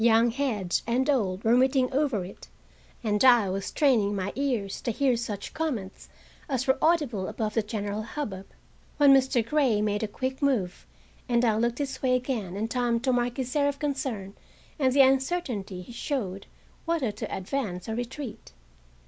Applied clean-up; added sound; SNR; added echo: none; none; none; none.